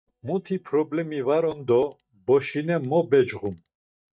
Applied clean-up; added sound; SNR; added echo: neural mask model DeepFilterNet 3.